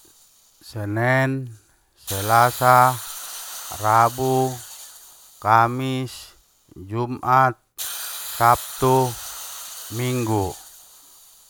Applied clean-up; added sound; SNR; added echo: none; Hiss; 14 dB; none.